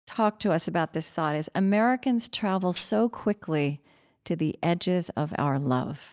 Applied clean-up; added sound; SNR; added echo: neural mask model DeepFilterNet 3.